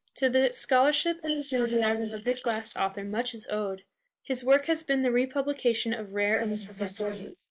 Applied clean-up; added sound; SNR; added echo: neural mask model Resemble Enhance denoiser.